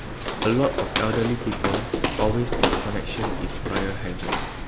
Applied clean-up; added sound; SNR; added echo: none; Walk, footsteps; -1 dB; none.